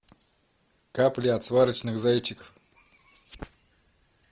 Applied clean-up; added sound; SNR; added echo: none; none; none; none.